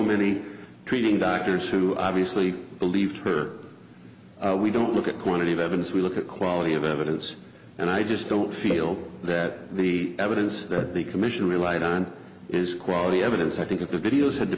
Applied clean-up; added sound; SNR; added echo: none; none; none; none.